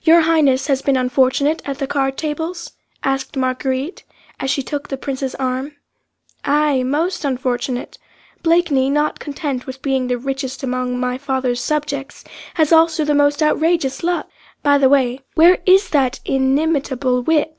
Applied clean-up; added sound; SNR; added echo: none; none; none; none.